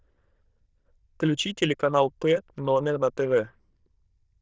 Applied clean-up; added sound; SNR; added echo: neural diffusion model UNIVERSE++.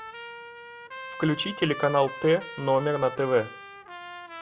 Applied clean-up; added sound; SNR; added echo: none; Trumpet; 13 dB; none.